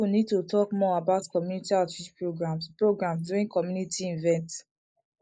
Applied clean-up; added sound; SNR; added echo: neural mask model Resemble Enhance denoiser.